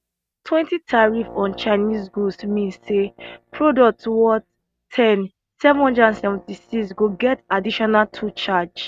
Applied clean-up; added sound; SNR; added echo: neural mask model RNNoise.